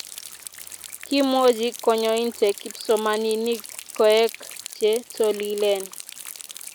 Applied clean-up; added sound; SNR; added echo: none; Rain; 15 dB; none.